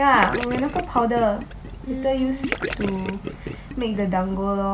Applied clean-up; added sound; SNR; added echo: none; Gurgling / Liquid; 9 dB; none.